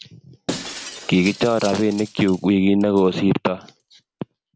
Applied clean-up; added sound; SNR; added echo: none; Shatter; 15 dB; none.